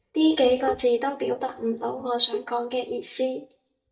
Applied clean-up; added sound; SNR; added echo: neural mask model DeepFilterNet 3.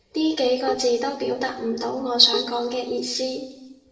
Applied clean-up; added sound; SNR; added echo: neural separator model SepFormer DNS4.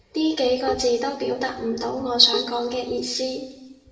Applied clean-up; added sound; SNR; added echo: none; Bowed string instrument; 13 dB; reverberation time 1.0 s.